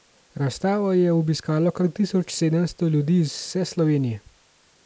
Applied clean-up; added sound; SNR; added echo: none; none; none; none.